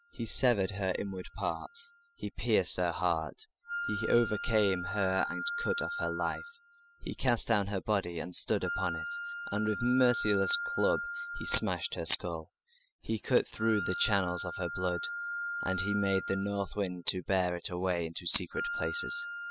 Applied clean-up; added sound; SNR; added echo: classical method spectral subtraction.